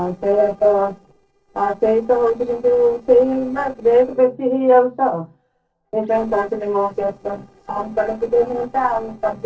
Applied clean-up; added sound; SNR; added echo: neural separator model SepFormer DNS4.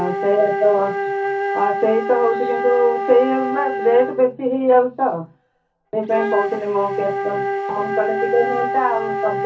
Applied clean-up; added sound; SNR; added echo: none; Wind instrument, woodwind instrument; 4 dB; reverberation time 0.3 s.